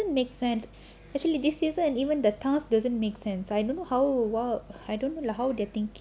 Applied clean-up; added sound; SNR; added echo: none; none; none; none.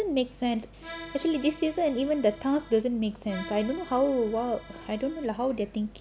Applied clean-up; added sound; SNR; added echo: none; Accordion; 17 dB; none.